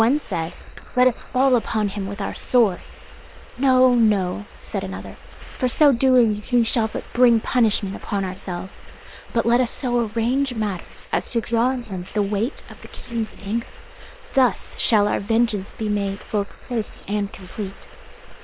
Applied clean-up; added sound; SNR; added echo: neural separator model SepFormer WHAM!.